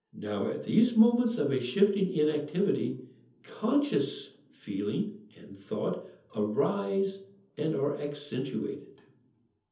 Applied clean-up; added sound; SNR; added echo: none; none; none; reverberation time 0.7 s.